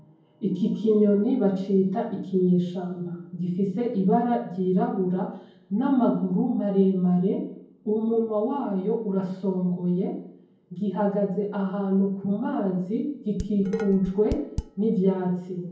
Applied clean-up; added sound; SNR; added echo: none; Dishes, pots, and pans; 10 dB; reverberation time 0.9 s.